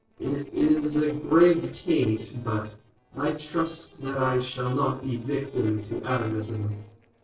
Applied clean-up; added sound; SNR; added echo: neural separator model SepFormer DNS4.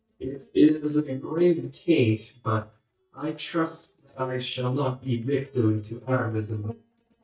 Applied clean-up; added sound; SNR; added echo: neural mask model DeepFilterNet 3.